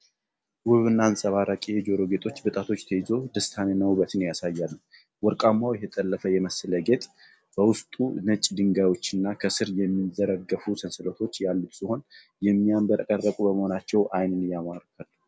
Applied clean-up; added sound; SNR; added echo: none; none; none; none.